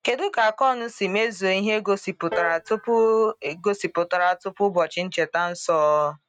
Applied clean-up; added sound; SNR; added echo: neural mask model RNNoise.